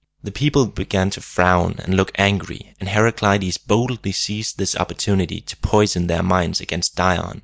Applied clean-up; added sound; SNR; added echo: none; none; none; none.